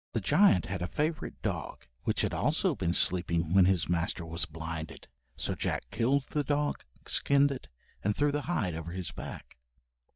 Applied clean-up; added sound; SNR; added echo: neural mask model DeepFilterNet 3.